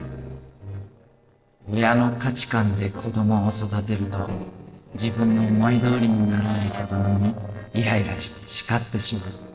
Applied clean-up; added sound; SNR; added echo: neural separator model SepFormer DNS4.